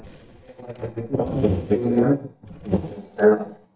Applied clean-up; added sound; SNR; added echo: neural mask model DeepFilterNet 3.